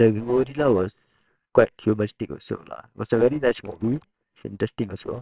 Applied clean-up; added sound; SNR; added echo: neural separator model SepFormer WHAMR!.